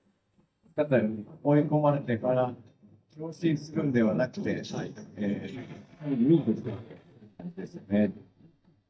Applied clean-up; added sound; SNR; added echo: neural mask model DeepFilterNet 3.